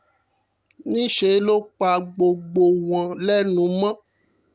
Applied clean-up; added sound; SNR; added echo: none; none; none; none.